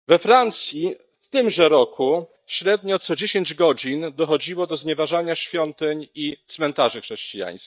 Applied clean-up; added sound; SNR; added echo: neural mask model DeepFilterNet 3.